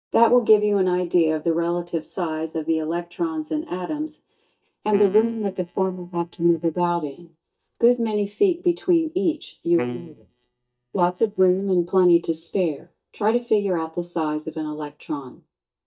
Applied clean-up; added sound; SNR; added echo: neural mask model DeepFilterNet 3.